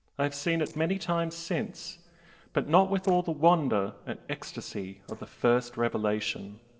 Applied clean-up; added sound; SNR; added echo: neural separator model SepFormer DNS4.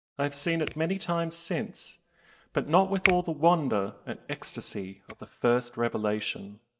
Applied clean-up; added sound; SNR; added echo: neural mask model DeepFilterNet 3.